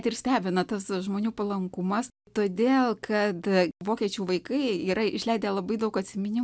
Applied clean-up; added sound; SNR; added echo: none; none; none; none.